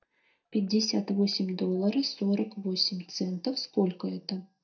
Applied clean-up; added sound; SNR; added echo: neural mask model DeepFilterNet 3.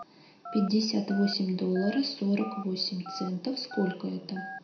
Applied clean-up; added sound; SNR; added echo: none; Telephone; 14 dB; reverberation time 0.5 s.